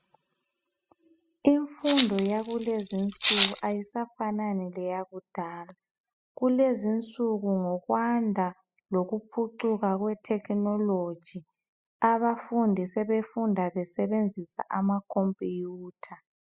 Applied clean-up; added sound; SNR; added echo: classical method spectral subtraction.